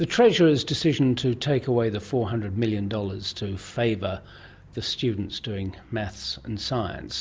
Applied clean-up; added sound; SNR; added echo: none; none; none; none.